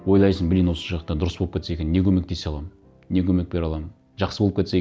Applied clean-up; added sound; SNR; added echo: none; none; none; none.